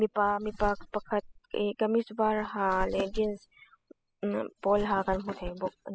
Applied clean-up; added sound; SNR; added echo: classical method spectral subtraction.